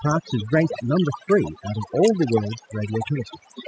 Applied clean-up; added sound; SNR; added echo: classical method spectral subtraction.